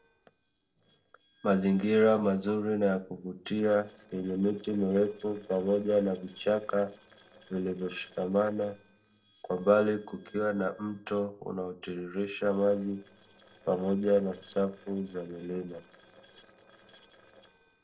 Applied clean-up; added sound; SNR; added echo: neural separator model SepFormer DNS4.